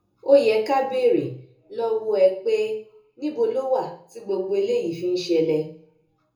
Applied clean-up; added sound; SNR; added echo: none; none; none; reverberation time 0.5 s.